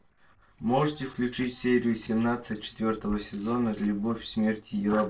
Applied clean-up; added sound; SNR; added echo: neural separator model SepFormer DNS4.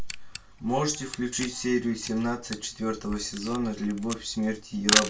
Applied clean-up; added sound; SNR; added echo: none; Camera; 5 dB; reverberation time 0.2 s.